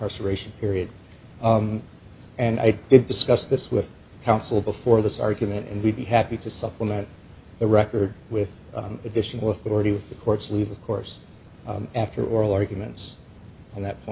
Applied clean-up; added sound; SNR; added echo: none; none; none; none.